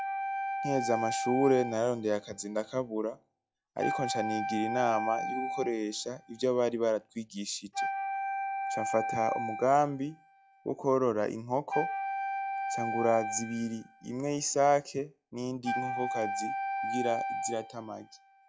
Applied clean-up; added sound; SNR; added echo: classical method log-MMSE.